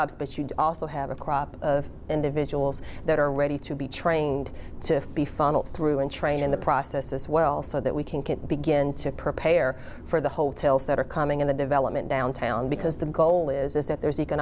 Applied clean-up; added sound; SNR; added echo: none; none; none; none.